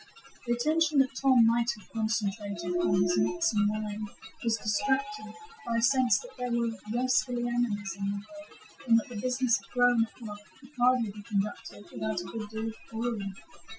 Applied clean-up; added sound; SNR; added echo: classical method Wiener filter.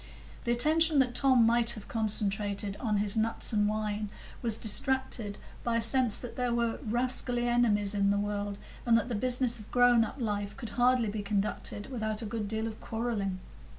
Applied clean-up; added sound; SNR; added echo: none; none; none; none.